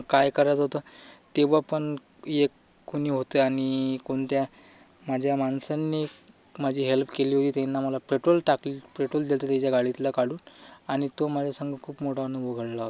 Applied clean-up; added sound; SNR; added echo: none; none; none; none.